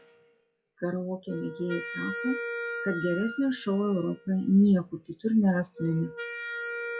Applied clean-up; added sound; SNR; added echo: classical method log-MMSE.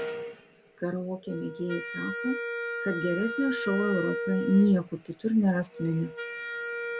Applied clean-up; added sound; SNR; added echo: none; Wind instrument, woodwind instrument; 6 dB; none.